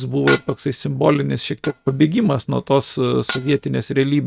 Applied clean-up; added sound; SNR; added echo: neural mask model RNNoise.